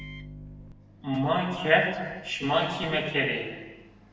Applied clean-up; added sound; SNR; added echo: none; Microwave oven; 19 dB; reverberation time 1.1 s.